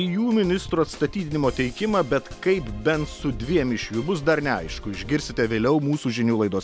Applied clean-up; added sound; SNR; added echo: none; Knock; 20 dB; none.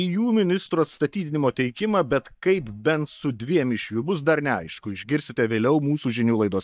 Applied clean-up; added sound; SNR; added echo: neural mask model DeepFilterNet 3.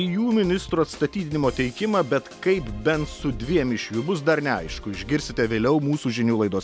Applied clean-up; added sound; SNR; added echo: none; none; none; none.